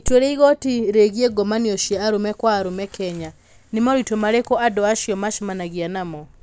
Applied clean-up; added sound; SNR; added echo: none; none; none; none.